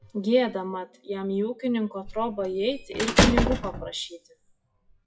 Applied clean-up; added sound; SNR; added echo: classical method WPE with log-MMSE.